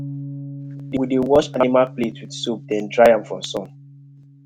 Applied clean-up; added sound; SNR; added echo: none; Bass guitar; 15 dB; none.